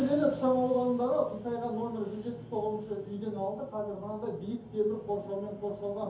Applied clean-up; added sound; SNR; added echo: none; none; none; reverberation time 0.5 s.